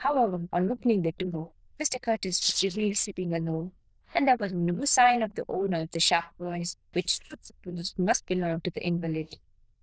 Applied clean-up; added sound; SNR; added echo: neural diffusion model UNIVERSE++.